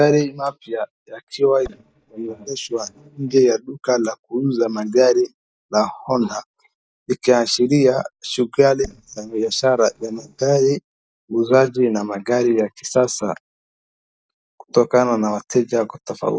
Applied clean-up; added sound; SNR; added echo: neural mask model DeepFilterNet 3.